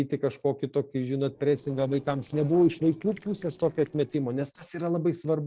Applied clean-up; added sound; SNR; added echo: neural separator model SepFormer DNS4.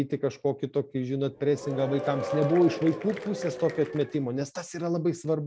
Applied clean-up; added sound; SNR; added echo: none; Applause / Crowd / Cheering; 8 dB; none.